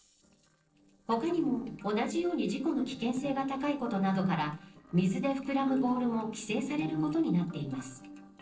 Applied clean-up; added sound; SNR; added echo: neural separator model SepFormer DNS4.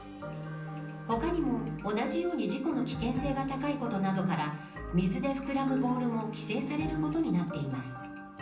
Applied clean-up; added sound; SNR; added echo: none; Bowed string instrument; 11 dB; reverberation time 0.6 s.